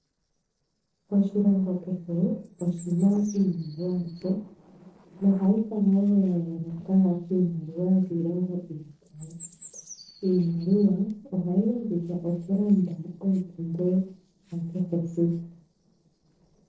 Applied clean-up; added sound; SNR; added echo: neural separator model SepFormer DNS4.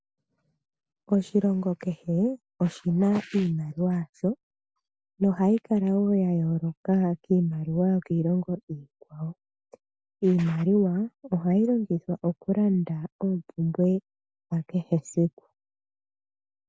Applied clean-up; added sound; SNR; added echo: none; none; none; none.